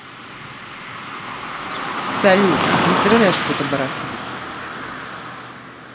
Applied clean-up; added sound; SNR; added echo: none; Car passing by / Traffic noise, roadway noise; 0 dB; none.